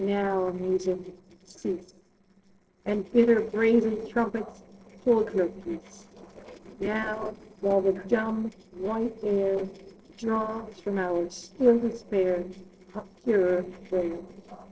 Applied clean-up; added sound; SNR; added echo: neural separator model SepFormer DNS4.